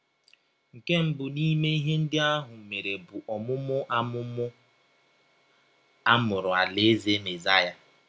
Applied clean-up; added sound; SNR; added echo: none; none; none; none.